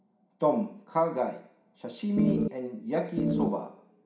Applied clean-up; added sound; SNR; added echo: none; Organ; -5 dB; reverberation time 0.5 s.